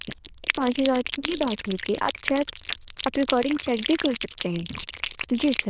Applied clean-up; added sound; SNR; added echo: neural diffusion model UNIVERSE++.